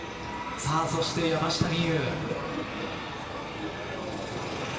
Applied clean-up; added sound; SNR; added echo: none; none; none; reverberation time 2.5 s.